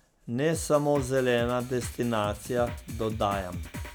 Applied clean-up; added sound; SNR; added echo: none; Drum kit; 11 dB; none.